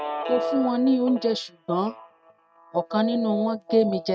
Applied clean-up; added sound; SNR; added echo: neural mask model RNNoise.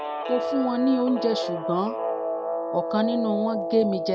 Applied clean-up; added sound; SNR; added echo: none; Guitar; 3 dB; none.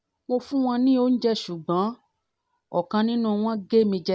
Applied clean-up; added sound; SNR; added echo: none; none; none; none.